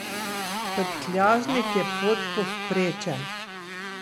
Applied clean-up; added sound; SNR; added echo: none; Motorcycle; 3 dB; none.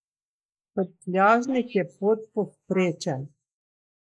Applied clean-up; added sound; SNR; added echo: neural mask model Resemble Enhance denoiser.